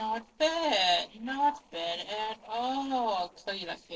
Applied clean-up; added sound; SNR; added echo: neural separator model SepFormer DNS4.